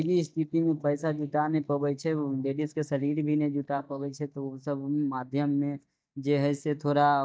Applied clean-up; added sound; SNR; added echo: neural mask model DeepFilterNet 3.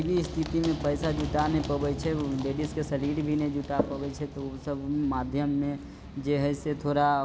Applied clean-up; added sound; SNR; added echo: none; Run; 16 dB; none.